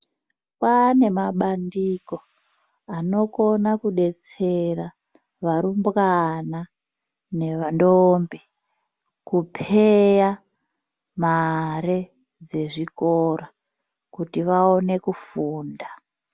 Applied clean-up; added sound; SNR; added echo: none; none; none; none.